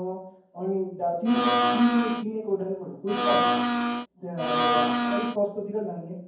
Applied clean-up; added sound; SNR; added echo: none; Domestic sounds, home sounds; -5 dB; reverberation time 0.9 s.